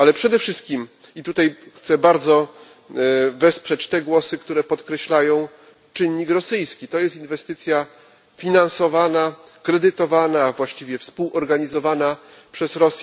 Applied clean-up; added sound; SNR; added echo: none; none; none; none.